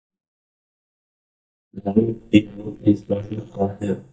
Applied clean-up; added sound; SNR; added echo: neural mask model DeepFilterNet 3.